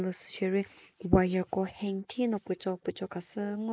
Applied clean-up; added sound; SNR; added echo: neural mask model Resemble Enhance denoiser.